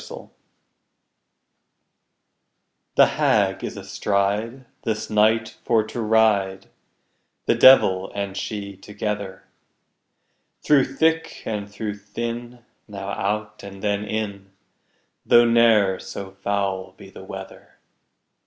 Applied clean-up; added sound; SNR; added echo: none; none; none; none.